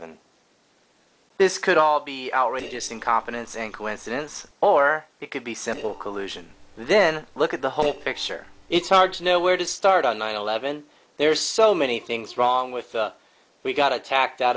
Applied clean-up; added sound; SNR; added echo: neural separator model SepFormer DNS4.